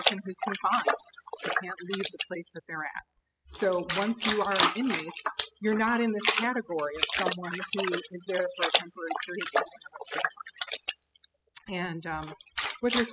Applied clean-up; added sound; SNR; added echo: classical method spectral subtraction.